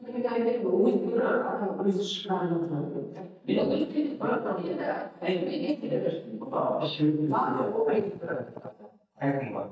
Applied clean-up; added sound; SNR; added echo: neural mask model DeepFilterNet 3.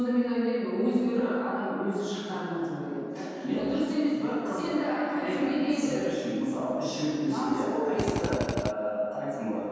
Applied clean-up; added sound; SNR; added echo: none; Drill; 2 dB; reverberation time 2.1 s.